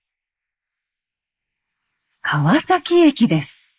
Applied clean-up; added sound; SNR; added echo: neural mask model Resemble Enhance denoiser.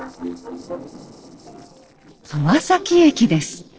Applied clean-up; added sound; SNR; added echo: neural separator model SepFormer DNS4.